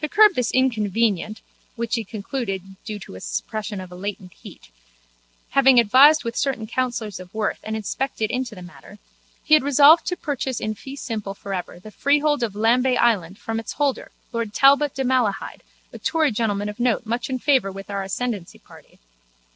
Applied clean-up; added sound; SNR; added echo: none; none; none; none.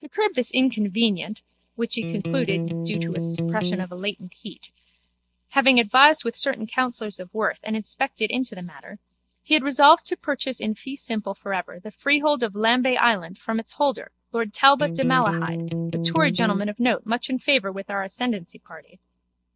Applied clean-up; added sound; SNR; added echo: neural mask model DeepFilterNet 3.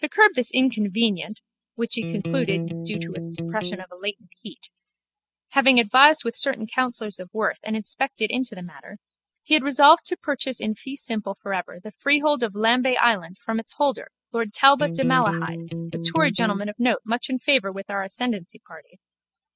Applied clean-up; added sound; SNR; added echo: classical method spectral subtraction.